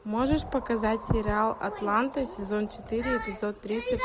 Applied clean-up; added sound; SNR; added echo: none; Wind; 14 dB; none.